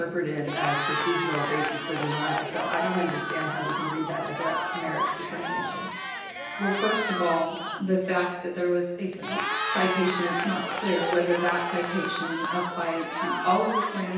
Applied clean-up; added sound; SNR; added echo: none; Cheering; 2 dB; reverberation time 0.9 s.